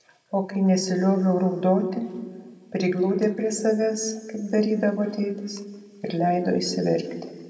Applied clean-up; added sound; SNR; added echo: none; none; none; reverberation time 1.3 s.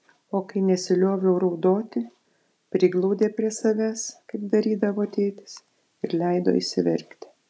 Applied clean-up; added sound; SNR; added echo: none; none; none; none.